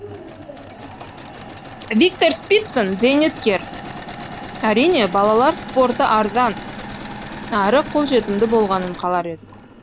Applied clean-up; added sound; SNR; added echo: none; Engine / Mechanisms; 13 dB; none.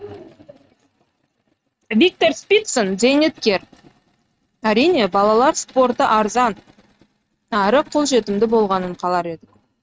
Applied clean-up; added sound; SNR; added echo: neural mask model RNNoise.